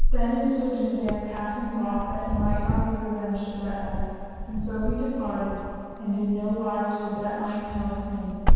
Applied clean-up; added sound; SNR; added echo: none; Wind / Car; -1 dB; reverberation time 2.1 s.